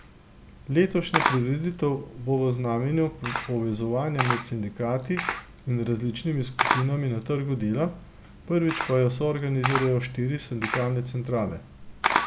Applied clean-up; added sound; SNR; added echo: none; Camera; 5 dB; none.